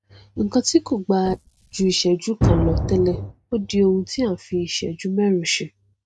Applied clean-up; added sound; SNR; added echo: neural mask model RNNoise.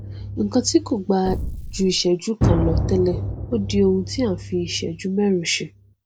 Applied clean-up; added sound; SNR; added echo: none; Explosion + Drum; 5 dB; none.